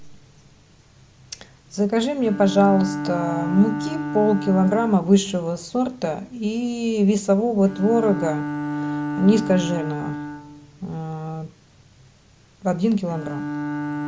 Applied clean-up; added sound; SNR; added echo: none; Bowed string instrument; 8 dB; none.